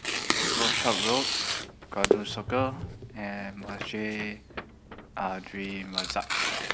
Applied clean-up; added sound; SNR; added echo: none; Tearing; -2 dB; none.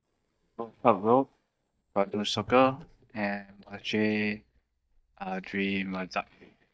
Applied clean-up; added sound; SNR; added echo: neural mask model DeepFilterNet 3.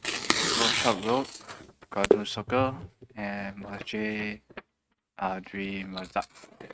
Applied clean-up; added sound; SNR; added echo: neural mask model RNNoise.